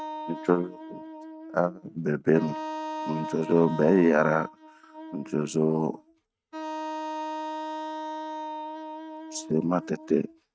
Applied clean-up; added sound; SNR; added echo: neural mask model RNNoise.